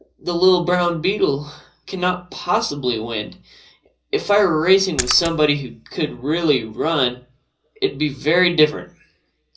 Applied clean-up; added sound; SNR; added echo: none; Splash, splatter; 8 dB; reverberation time 0.5 s.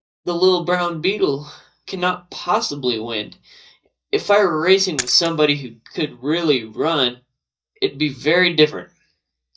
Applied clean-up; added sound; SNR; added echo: neural mask model DeepFilterNet 3.